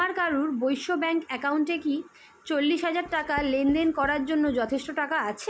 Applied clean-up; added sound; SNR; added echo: none; Writing; 18 dB; none.